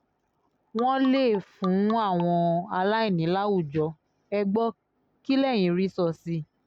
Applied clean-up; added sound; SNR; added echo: none; none; none; none.